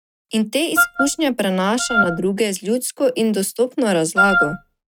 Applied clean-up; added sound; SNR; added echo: neural mask model RNNoise.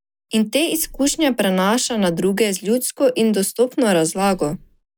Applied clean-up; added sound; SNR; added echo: neural mask model Resemble Enhance denoiser.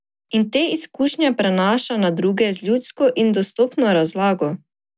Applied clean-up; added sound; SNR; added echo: none; none; none; none.